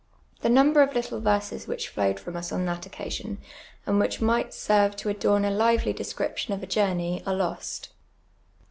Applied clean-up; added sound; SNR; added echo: none; none; none; none.